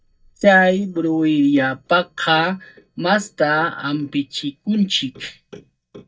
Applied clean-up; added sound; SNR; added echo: neural mask model DeepFilterNet 3.